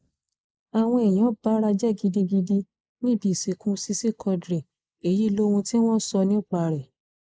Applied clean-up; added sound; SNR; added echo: neural mask model Resemble Enhance denoiser.